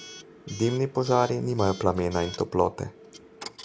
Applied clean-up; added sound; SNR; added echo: none; Coin (dropping) / Alarm; 17 dB; none.